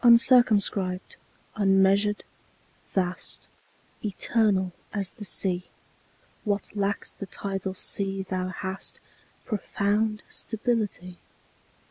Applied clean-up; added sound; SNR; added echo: neural mask model Resemble Enhance denoiser.